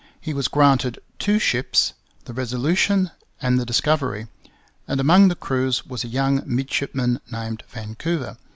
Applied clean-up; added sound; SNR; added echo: none; none; none; none.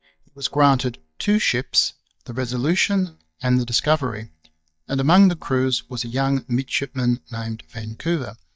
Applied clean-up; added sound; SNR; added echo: neural mask model DeepFilterNet 3.